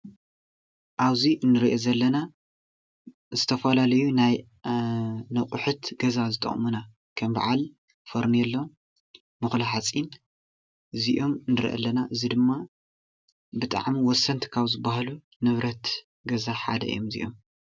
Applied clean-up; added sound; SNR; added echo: none; none; none; none.